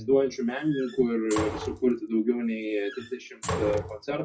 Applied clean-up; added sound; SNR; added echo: classical method WPE with log-MMSE.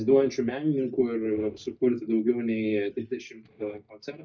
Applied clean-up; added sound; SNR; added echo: neural mask model DeepFilterNet 3.